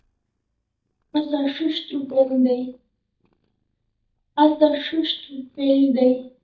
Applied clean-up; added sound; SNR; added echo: neural mask model DeepFilterNet 3.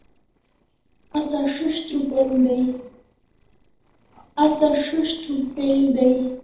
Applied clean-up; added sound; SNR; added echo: neural separator model SepFormer DNS4.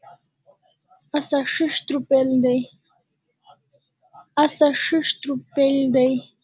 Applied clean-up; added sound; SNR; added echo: none; none; none; none.